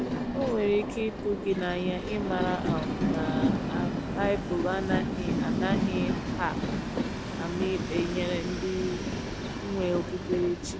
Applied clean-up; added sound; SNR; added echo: none; Train; -1 dB; none.